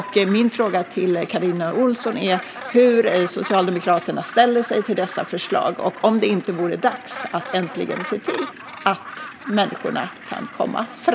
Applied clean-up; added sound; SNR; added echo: none; Gull, seagull; 14 dB; none.